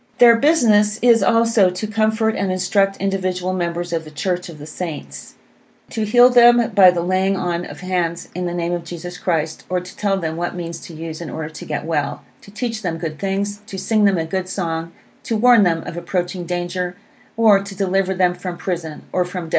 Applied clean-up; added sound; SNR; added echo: none; none; none; none.